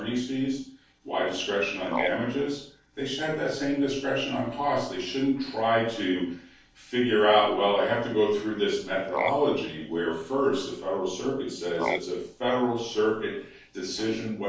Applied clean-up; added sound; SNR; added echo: neural separator model SepFormer DNS4.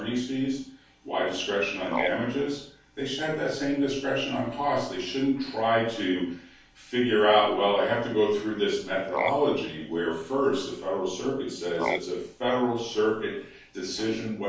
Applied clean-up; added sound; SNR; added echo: none; Frog; 10 dB; reverberation time 0.3 s.